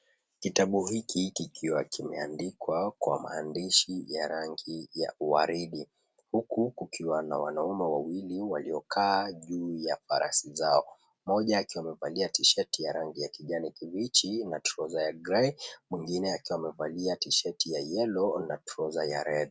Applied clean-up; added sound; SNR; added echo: none; none; none; none.